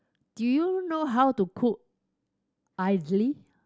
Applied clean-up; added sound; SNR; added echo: none; none; none; none.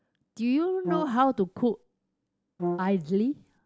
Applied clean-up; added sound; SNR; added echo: none; Brass instrument; 7 dB; none.